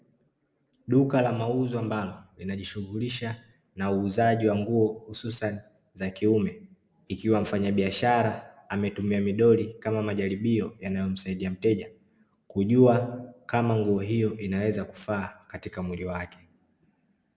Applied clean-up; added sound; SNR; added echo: none; none; none; none.